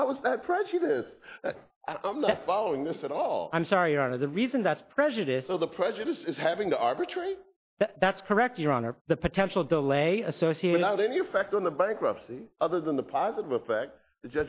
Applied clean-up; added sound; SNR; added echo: none; none; none; none.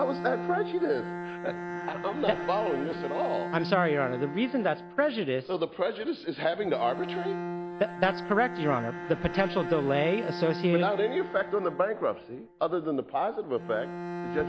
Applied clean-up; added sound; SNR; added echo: none; Bowed string instrument; 8 dB; none.